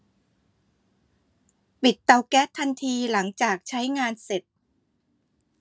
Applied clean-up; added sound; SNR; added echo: none; none; none; none.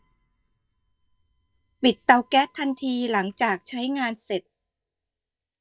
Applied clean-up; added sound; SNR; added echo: neural mask model DeepFilterNet 3.